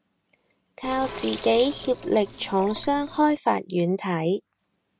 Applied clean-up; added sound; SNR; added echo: none; Sink (filling or washing); 11 dB; none.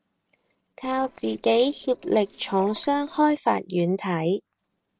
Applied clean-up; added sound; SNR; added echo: neural separator model SepFormer DNS4.